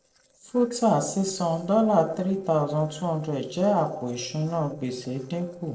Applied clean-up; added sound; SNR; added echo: neural separator model SepFormer DNS4.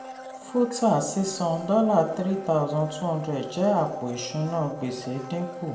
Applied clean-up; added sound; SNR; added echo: none; Domestic sounds, home sounds; 15 dB; reverberation time 0.7 s.